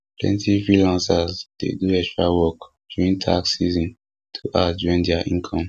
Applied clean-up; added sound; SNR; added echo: none; none; none; none.